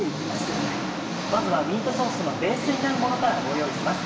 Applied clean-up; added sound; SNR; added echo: none; Engine; 2 dB; reverberation time 1.9 s.